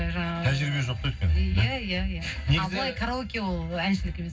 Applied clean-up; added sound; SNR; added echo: none; none; none; reverberation time 0.4 s.